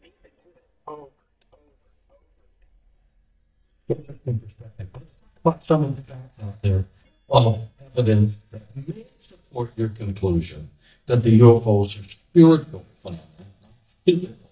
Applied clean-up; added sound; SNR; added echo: neural mask model DeepFilterNet 3.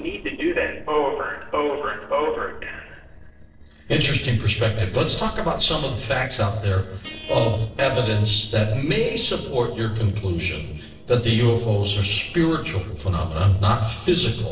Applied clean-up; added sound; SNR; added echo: neural separator model SepFormer DNS4.